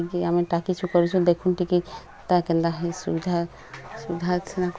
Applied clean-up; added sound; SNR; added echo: none; none; none; none.